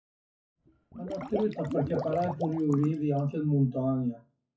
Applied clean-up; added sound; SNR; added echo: classical method WPE with log-MMSE.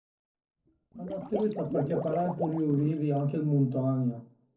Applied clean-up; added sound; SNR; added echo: neural separator model SepFormer DNS4.